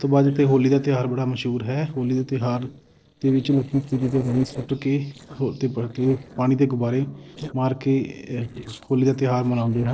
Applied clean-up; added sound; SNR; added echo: neural separator model SepFormer DNS4.